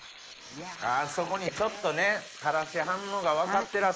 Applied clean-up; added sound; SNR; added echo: neural mask model Resemble Enhance denoiser.